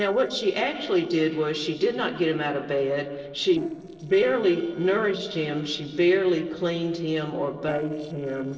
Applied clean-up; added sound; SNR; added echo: neural separator model SepFormer DNS4.